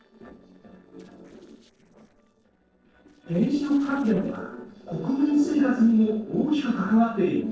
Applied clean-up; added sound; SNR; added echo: neural separator model SepFormer DNS4.